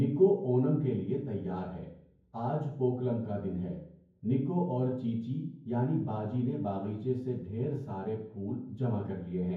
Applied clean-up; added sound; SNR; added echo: none; none; none; reverberation time 0.9 s.